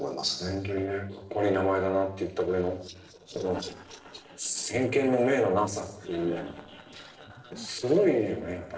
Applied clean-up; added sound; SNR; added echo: neural separator model SepFormer DNS4.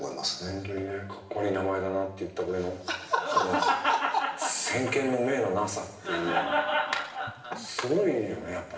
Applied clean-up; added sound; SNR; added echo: none; Breathing; 19 dB; reverberation time 1.0 s.